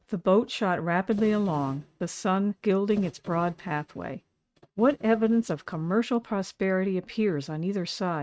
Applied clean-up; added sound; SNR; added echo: neural mask model RNNoise.